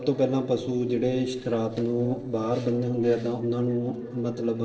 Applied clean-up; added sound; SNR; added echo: neural separator model SepFormer DNS4.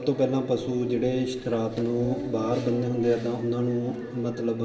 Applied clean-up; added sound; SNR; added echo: none; Dog; 13 dB; reverberation time 2.9 s.